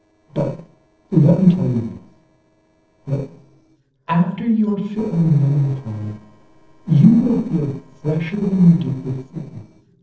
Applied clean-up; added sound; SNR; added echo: neural separator model SepFormer DNS4.